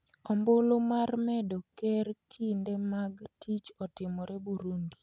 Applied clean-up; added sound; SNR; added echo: none; none; none; none.